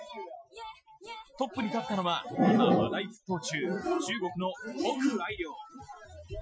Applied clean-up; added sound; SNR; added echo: classical method Wiener filter.